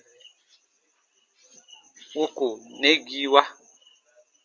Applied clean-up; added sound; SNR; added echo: none; none; none; none.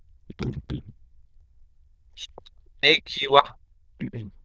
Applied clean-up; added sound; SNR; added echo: neural diffusion model UNIVERSE++.